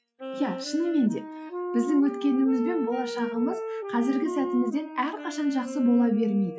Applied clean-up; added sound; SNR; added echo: classical method Wiener filter.